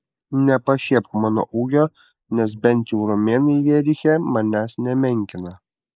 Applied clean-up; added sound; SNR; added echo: neural mask model Resemble Enhance denoiser.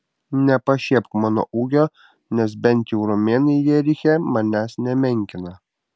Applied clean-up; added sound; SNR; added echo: none; none; none; none.